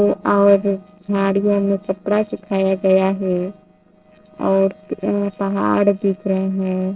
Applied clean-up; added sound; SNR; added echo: neural separator model SepFormer DNS4.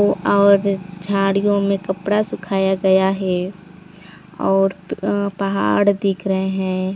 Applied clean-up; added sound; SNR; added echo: none; none; none; none.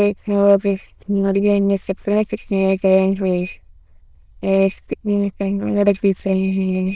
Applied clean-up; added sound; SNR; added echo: neural diffusion model UNIVERSE++.